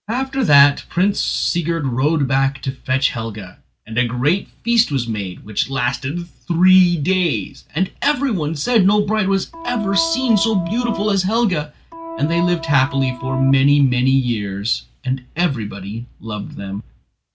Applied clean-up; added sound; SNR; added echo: none; Organ; 10 dB; none.